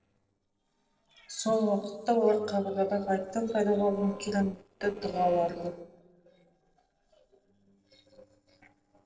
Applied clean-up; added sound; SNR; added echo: neural separator model SepFormer DNS4.